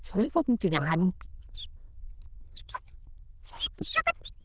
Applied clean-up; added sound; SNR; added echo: neural diffusion model UNIVERSE++.